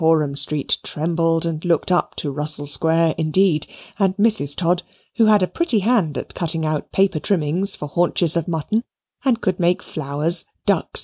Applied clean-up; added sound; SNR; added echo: none; none; none; none.